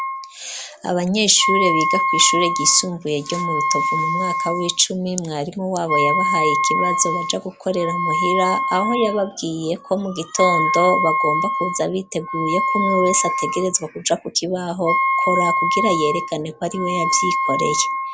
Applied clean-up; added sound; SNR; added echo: none; Wind instrument, woodwind instrument; 0 dB; none.